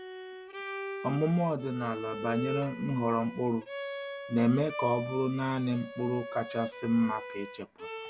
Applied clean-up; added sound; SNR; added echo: none; Bowed string instrument; 9 dB; none.